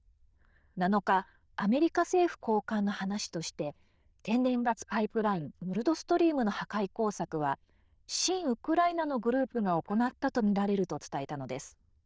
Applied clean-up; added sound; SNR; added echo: neural diffusion model UNIVERSE++.